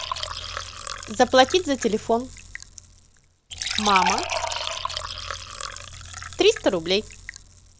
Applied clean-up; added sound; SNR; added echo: none; Fill (with liquid) / Trickle, dribble; 6 dB; none.